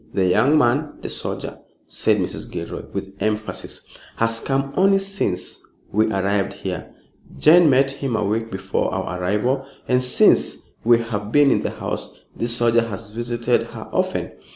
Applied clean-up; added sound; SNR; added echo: none; none; none; none.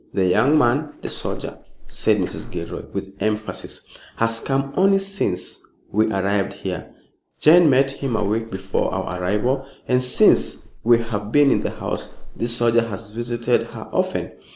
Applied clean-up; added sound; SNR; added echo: neural mask model Resemble Enhance denoiser.